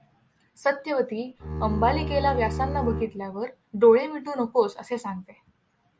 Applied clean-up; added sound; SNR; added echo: none; Bowed string instrument; 4 dB; none.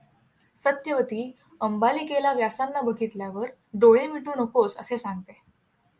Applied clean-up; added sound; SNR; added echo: none; none; none; none.